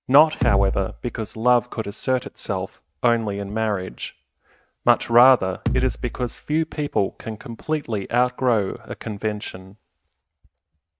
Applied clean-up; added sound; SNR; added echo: neural mask model RNNoise.